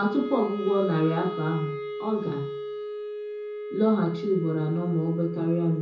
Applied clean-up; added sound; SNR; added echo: none; Wind instrument, woodwind instrument; 8 dB; reverberation time 0.6 s.